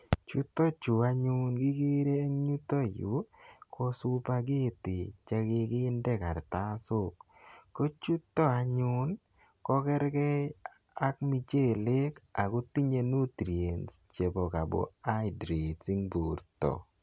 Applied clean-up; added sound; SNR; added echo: none; none; none; none.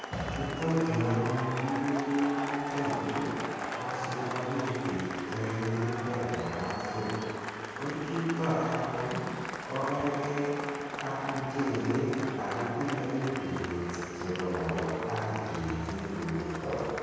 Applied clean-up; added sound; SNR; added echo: none; Applause / Cheering; 6 dB; reverberation time 2.2 s.